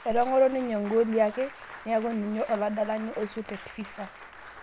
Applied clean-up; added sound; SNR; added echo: none; Applause; 17 dB; none.